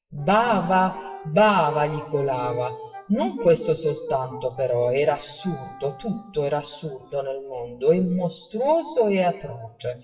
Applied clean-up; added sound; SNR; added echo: classical method WPE with log-MMSE.